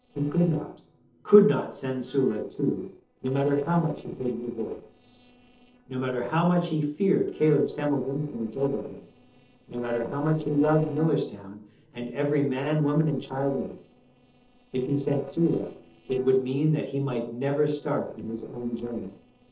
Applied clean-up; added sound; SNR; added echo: neural separator model SepFormer DNS4.